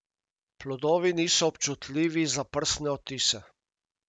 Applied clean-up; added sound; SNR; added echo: none; none; none; none.